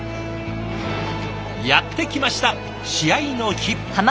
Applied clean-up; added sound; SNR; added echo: none; none; none; none.